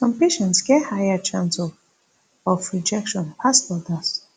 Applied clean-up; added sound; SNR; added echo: none; none; none; none.